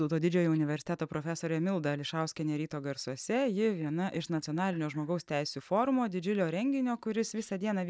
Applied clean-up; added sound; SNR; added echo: neural mask model DeepFilterNet 3.